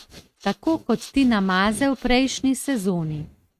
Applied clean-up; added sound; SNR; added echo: neural mask model RNNoise.